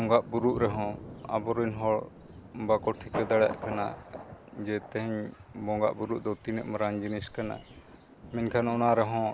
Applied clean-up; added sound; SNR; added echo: none; Thunder; 13 dB; none.